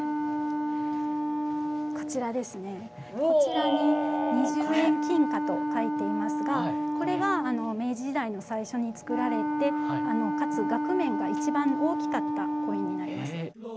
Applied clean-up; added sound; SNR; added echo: none; Wind instrument, woodwind instrument; 0 dB; none.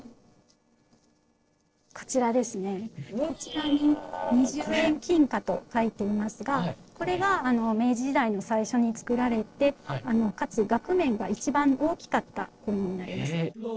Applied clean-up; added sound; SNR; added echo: neural separator model SepFormer DNS4.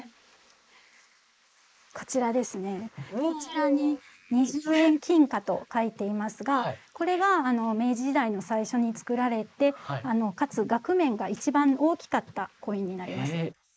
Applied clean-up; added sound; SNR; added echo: neural mask model Resemble Enhance denoiser.